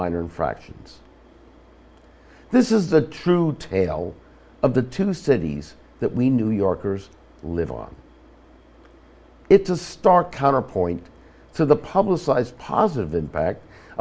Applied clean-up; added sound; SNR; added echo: none; none; none; none.